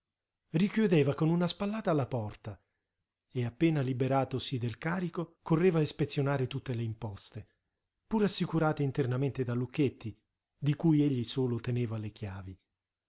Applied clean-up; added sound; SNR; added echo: none; none; none; none.